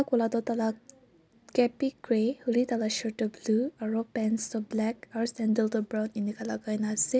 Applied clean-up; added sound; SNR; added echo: none; none; none; none.